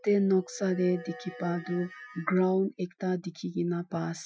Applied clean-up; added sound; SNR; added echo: classical method Wiener filter.